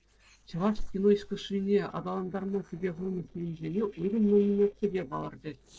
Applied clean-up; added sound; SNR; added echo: neural separator model SepFormer DNS4.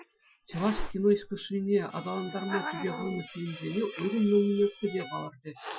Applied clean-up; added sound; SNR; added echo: classical method Wiener filter.